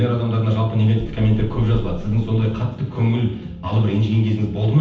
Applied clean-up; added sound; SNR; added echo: none; Knock; 11 dB; reverberation time 0.8 s.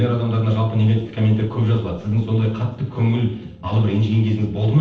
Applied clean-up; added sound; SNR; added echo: neural separator model SepFormer DNS4.